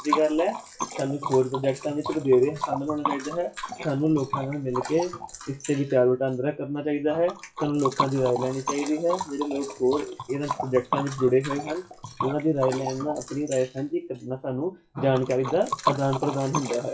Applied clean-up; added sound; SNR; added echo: classical method WPE with log-MMSE.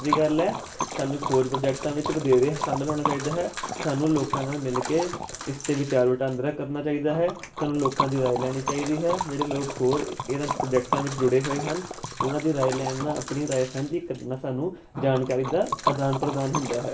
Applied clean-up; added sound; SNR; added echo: none; Liquid; 7 dB; reverberation time 0.3 s.